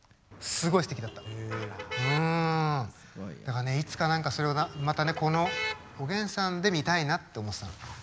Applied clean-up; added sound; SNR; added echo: none; Motor vehicle (road); 10 dB; none.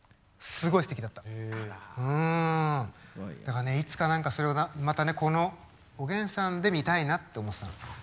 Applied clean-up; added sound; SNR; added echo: none; none; none; none.